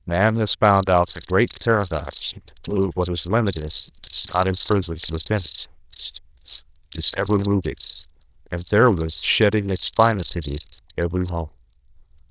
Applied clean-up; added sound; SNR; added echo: neural diffusion model UNIVERSE++.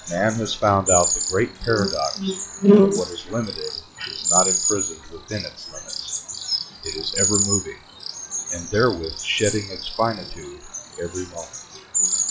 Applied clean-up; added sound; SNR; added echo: classical method log-MMSE.